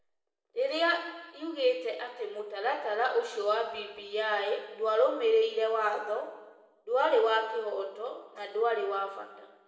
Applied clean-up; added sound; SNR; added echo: none; none; none; reverberation time 1.1 s.